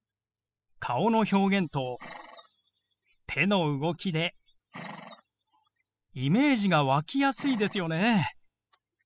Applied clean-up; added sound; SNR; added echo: classical method spectral subtraction.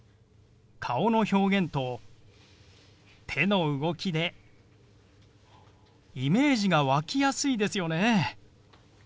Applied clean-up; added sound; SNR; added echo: none; none; none; none.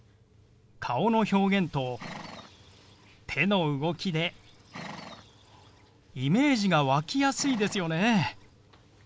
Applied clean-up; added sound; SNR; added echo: none; Livestock, farm animals, working animals; 19 dB; none.